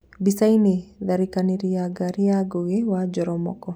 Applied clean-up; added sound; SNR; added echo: none; none; none; none.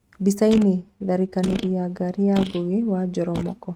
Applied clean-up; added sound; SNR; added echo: neural mask model RNNoise.